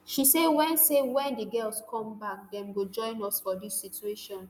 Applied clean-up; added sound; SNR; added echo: none; none; none; none.